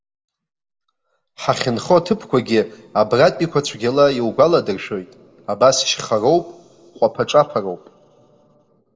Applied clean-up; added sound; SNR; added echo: none; none; none; reverberation time 1.0 s.